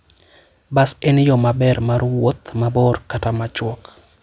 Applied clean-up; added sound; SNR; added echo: none; none; none; none.